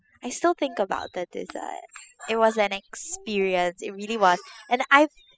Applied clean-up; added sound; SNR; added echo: classical method spectral subtraction.